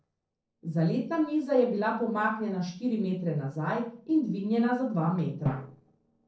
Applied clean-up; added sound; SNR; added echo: neural separator model SepFormer DNS4.